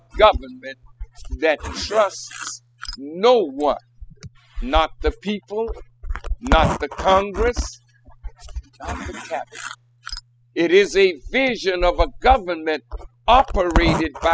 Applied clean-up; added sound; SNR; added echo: classical method spectral subtraction.